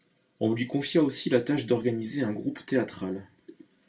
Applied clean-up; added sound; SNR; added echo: none; none; none; reverberation time 0.2 s.